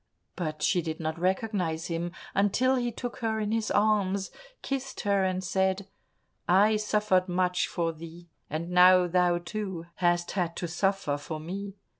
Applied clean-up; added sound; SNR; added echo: none; none; none; none.